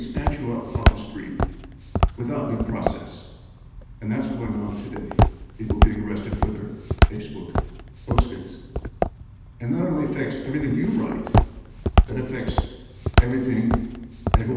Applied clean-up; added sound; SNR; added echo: none; Walk, footsteps; -5 dB; reverberation time 1.1 s.